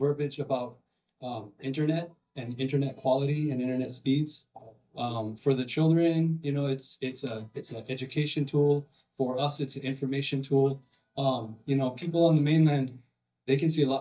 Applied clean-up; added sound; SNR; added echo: neural mask model DeepFilterNet 3.